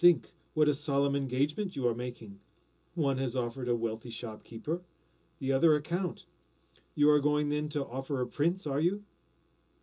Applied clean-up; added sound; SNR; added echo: none; none; none; reverberation time 0.2 s.